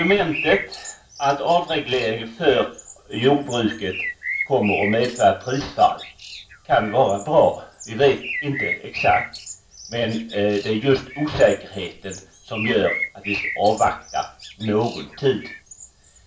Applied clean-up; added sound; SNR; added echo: none; Bird; 11 dB; reverberation time 0.3 s.